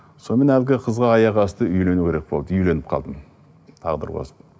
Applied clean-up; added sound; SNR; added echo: none; none; none; none.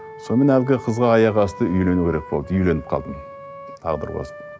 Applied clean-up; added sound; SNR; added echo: none; Wind instrument, woodwind instrument; 17 dB; none.